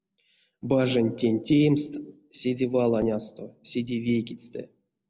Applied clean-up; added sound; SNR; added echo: none; none; none; none.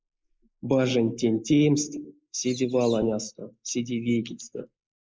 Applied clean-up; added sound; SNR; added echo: neural mask model Resemble Enhance denoiser.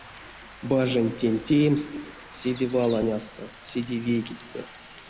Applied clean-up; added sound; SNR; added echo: none; Bird + Rain; 18 dB; none.